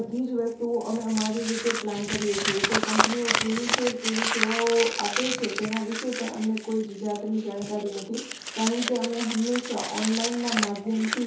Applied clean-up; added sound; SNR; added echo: none; Crumpling, crinkling; 3 dB; reverberation time 0.5 s.